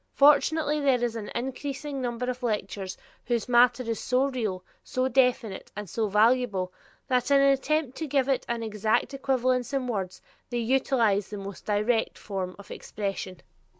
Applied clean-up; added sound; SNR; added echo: none; none; none; none.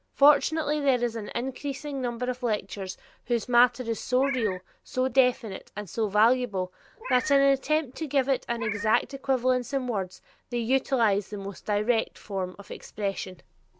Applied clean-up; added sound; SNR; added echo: none; Meow; 12 dB; none.